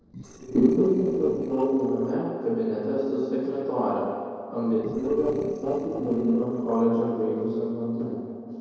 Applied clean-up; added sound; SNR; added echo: neural separator model SepFormer DNS4.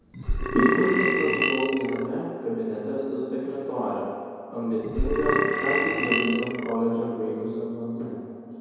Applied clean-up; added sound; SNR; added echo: none; Burping, eructation; -1 dB; reverberation time 2.2 s.